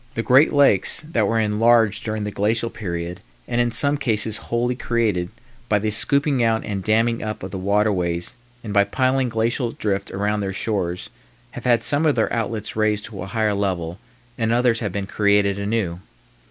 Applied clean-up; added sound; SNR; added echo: none; none; none; none.